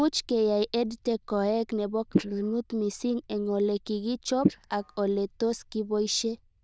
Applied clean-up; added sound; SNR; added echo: neural diffusion model UNIVERSE++.